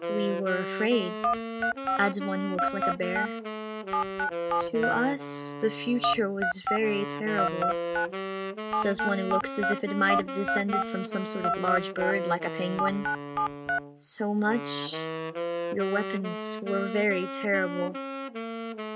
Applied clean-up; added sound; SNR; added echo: none; Wind instrument, woodwind instrument + Telephone; 1 dB; none.